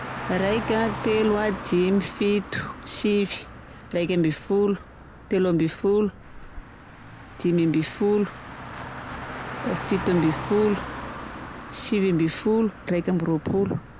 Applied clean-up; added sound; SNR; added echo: none; Car; 11 dB; none.